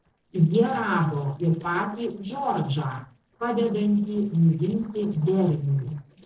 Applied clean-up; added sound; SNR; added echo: neural separator model SepFormer DNS4.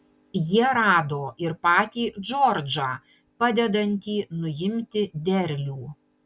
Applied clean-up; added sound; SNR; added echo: none; none; none; none.